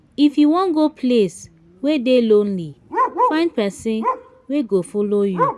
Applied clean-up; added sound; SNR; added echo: none; Bark; 8 dB; none.